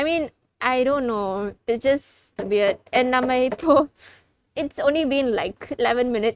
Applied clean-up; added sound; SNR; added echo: neural mask model RNNoise.